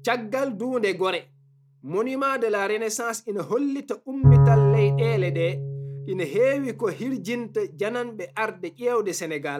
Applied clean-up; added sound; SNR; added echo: none; Bowed string instrument; 0 dB; none.